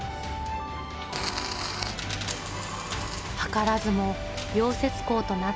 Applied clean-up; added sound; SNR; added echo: none; Alarm; 11 dB; none.